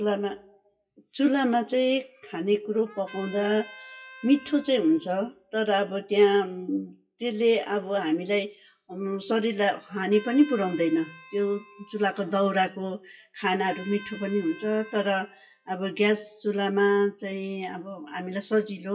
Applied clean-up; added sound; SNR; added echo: classical method WPE with log-MMSE.